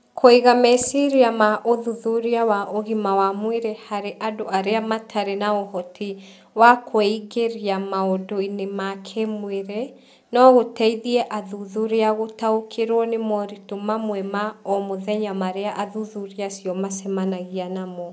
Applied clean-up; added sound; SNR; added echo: none; none; none; none.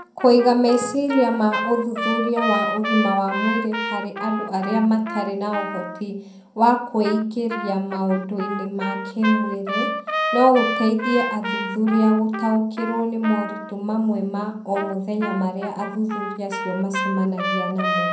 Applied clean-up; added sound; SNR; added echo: none; Trumpet; 7 dB; reverberation time 0.6 s.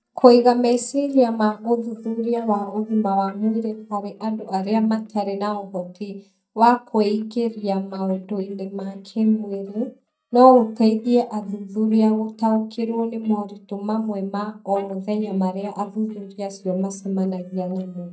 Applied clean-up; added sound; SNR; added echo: neural mask model DeepFilterNet 3.